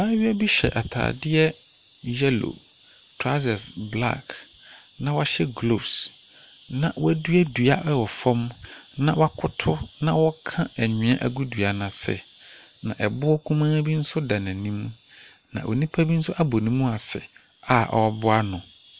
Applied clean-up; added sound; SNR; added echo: none; none; none; none.